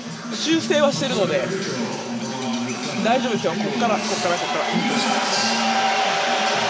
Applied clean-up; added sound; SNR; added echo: none; none; none; reverberation time 0.3 s.